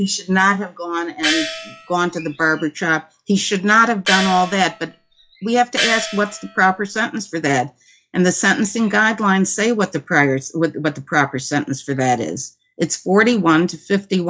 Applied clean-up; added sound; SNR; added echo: classical method log-MMSE.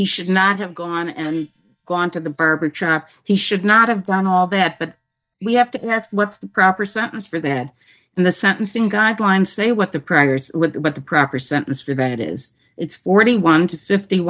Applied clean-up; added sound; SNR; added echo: neural mask model DeepFilterNet 3.